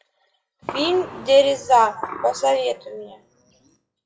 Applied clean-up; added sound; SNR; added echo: classical method WPE with log-MMSE.